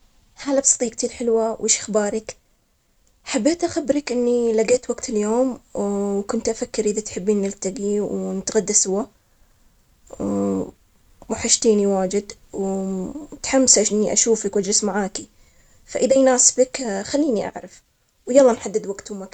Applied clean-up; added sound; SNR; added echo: none; none; none; none.